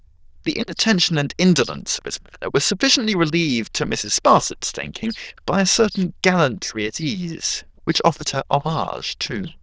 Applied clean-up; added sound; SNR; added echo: neural diffusion model UNIVERSE++.